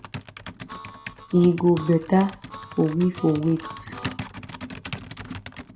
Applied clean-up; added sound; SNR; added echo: none; Computer keyboard + Harmonica; 12 dB; none.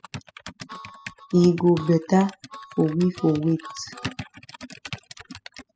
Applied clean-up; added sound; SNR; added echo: classical method spectral subtraction.